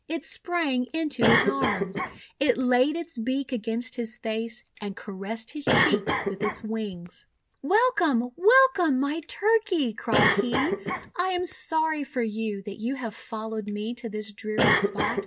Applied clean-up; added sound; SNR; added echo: none; Cough; 4 dB; none.